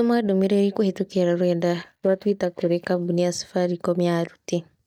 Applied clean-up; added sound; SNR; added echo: neural mask model DeepFilterNet 3.